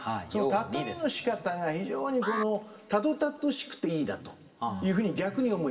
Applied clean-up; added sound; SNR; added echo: none; Alarm; 11 dB; reverberation time 1.7 s.